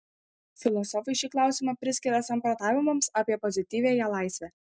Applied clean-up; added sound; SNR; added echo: none; none; none; none.